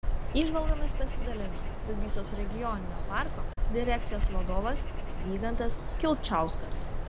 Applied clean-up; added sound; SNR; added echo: none; Bird vocalization, bird call, bird song; -5 dB; none.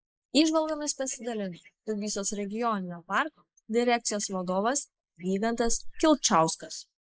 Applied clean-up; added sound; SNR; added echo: neural mask model Resemble Enhance denoiser.